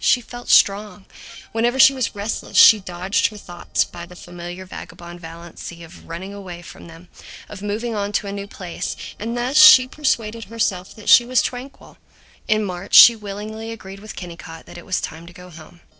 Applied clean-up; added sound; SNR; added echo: neural separator model SepFormer DNS4.